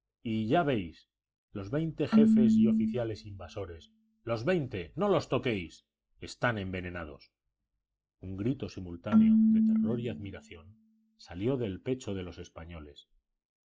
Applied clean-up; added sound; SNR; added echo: classical method log-MMSE.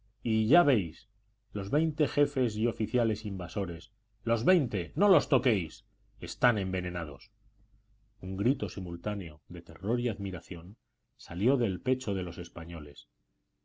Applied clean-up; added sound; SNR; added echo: none; none; none; none.